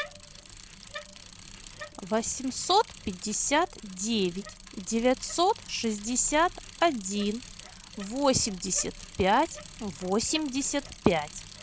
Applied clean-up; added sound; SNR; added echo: none; Bicycle; 16 dB; none.